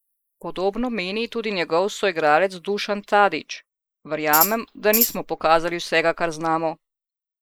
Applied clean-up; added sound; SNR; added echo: neural mask model Resemble Enhance denoiser.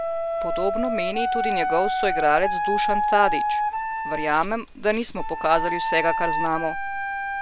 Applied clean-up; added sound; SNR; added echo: none; Tambourine + Wind instrument, woodwind instrument; 0 dB; none.